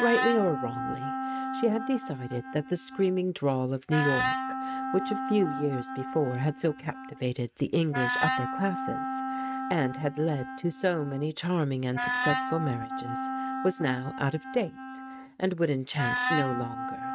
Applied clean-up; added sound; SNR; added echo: neural mask model RNNoise.